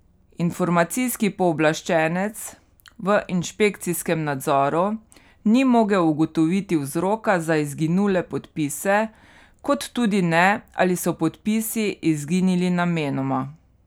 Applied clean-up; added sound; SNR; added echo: none; none; none; none.